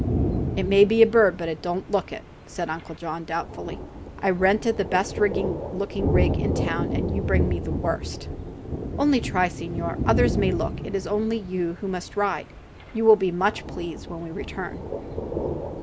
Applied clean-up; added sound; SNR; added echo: none; Thunder; 4 dB; none.